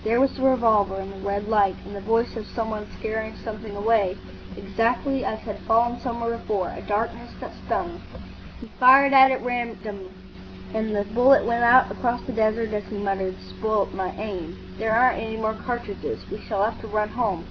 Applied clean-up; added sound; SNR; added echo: none; none; none; none.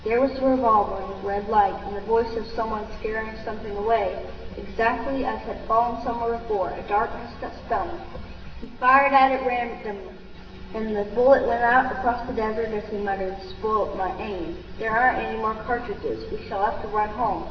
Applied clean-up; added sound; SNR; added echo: none; none; none; reverberation time 1.4 s.